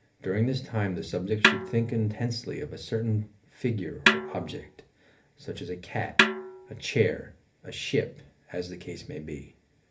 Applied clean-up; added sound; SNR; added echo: none; Snare drum; -2 dB; reverberation time 0.3 s.